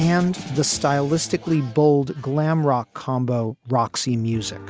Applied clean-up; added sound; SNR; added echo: none; none; none; none.